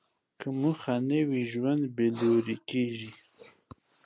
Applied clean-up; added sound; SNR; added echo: none; none; none; none.